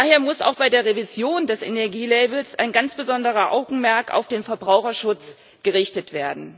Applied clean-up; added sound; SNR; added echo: none; none; none; none.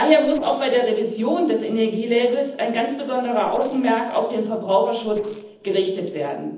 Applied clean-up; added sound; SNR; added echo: neural separator model SepFormer DNS4.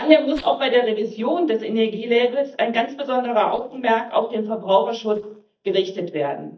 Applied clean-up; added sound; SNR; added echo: neural mask model DeepFilterNet 3.